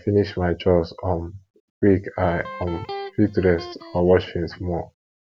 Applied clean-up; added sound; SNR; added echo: none; Electric guitar; 13 dB; none.